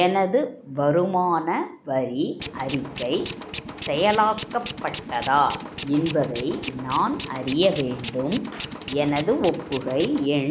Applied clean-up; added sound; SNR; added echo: none; Tools; 11 dB; none.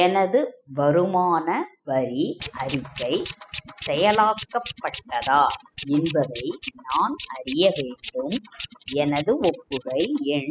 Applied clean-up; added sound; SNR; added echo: classical method spectral subtraction.